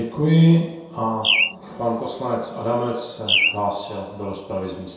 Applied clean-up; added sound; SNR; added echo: none; Bird; 2 dB; reverberation time 0.7 s.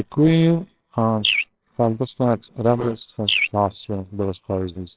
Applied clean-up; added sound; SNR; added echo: neural separator model SepFormer WHAMR!.